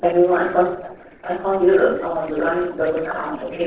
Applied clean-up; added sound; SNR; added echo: neural separator model SepFormer DNS4.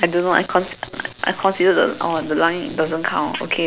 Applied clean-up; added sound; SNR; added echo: none; none; none; none.